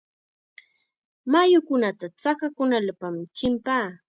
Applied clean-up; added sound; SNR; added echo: none; none; none; none.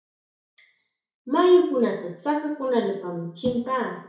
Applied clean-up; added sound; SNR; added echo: none; none; none; reverberation time 0.6 s.